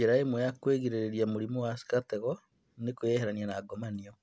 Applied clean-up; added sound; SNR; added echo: none; none; none; none.